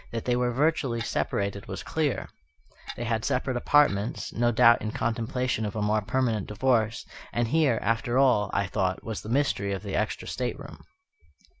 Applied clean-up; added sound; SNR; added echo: none; Clock; 19 dB; none.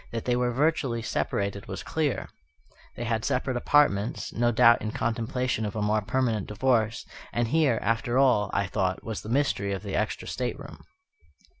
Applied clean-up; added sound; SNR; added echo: none; none; none; none.